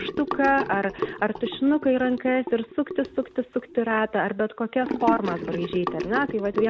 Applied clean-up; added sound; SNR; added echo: none; Sink (filling or washing) / Gurgling; 8 dB; none.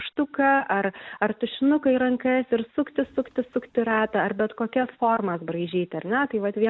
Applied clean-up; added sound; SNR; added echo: none; none; none; none.